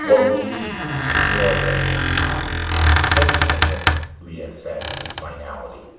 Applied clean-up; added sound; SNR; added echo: none; Squeak; -5 dB; reverberation time 0.7 s.